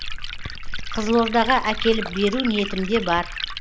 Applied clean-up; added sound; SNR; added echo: none; Liquid; 5 dB; none.